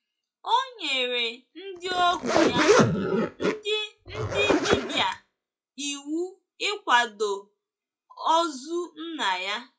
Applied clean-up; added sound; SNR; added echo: classical method WPE with log-MMSE.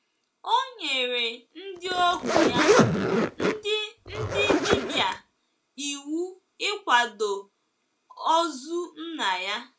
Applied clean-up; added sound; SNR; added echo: none; Zipper (clothing); -4 dB; reverberation time 0.3 s.